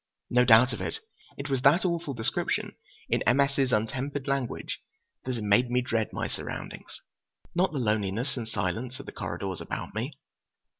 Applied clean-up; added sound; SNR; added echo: none; none; none; none.